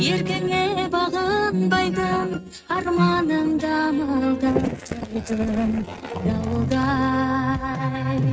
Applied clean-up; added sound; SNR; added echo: neural mask model RNNoise.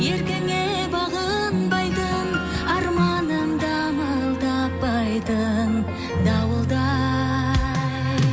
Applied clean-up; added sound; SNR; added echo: none; none; none; none.